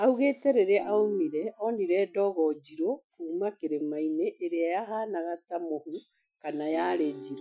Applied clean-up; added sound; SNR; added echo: classical method Wiener filter.